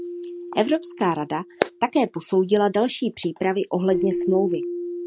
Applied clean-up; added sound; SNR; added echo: none; Keyboard (musical); 9 dB; none.